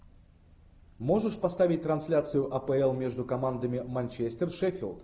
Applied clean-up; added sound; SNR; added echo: none; none; none; none.